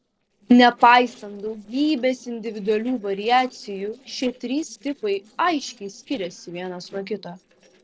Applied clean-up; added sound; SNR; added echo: neural separator model SepFormer DNS4.